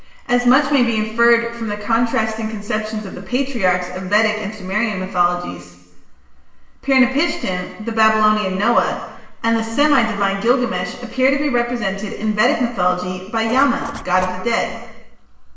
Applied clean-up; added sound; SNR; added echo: none; Zipper (clothing); 15 dB; reverberation time 1.0 s.